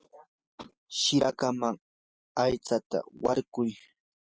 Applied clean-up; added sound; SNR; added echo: none; none; none; none.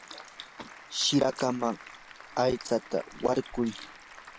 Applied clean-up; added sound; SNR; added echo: none; Applause + Sink (filling or washing) / Liquid; 16 dB; none.